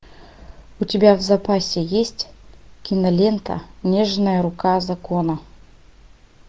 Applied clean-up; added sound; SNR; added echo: none; none; none; none.